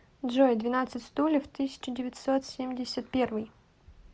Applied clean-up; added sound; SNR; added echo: none; none; none; none.